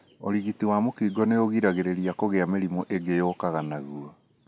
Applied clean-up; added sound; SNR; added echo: none; none; none; none.